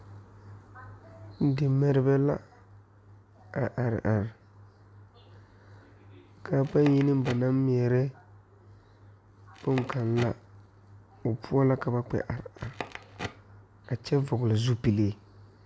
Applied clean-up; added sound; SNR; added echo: none; Crackle; 16 dB; none.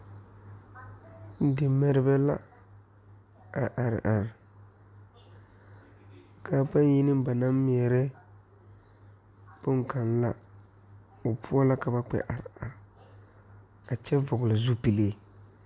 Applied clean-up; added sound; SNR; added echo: none; none; none; none.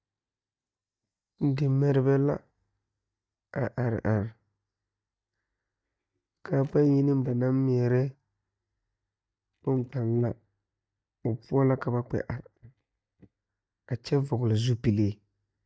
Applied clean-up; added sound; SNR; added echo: neural mask model DeepFilterNet 3.